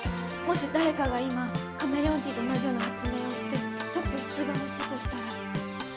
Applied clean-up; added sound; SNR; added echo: none; Organ; 2 dB; none.